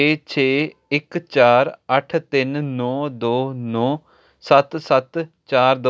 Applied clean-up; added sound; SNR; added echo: none; none; none; none.